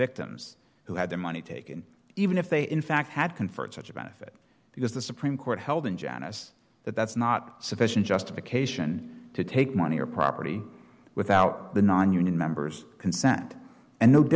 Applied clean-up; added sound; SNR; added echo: none; none; none; none.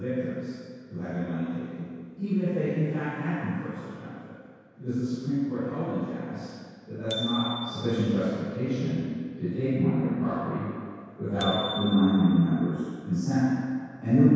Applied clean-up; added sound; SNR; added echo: none; Bicycle bell; 13 dB; reverberation time 2.0 s.